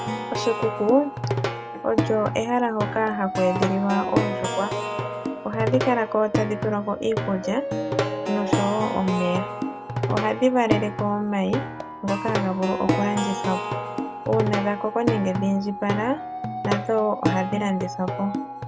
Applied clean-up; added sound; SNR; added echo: none; Plucked string instrument; 2 dB; none.